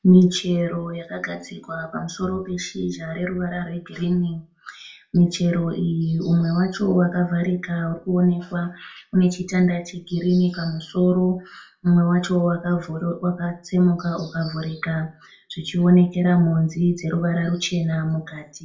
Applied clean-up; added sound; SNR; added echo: none; none; none; reverberation time 0.2 s.